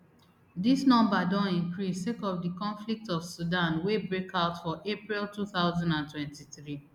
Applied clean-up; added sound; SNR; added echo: none; none; none; none.